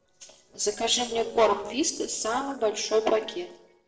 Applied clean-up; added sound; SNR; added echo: neural separator model SepFormer DNS4.